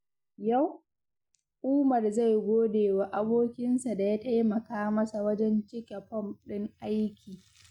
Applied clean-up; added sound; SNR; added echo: none; none; none; none.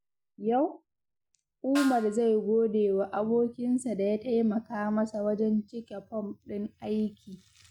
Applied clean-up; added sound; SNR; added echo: none; Snare drum; 15 dB; none.